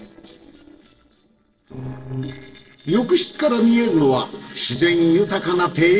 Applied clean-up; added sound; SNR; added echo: neural separator model SepFormer DNS4.